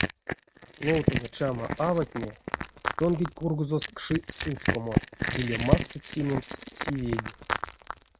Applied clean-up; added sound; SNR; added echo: neural mask model RNNoise.